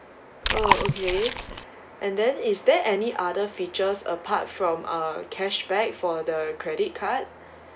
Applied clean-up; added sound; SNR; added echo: none; Chewing, mastication; -2 dB; none.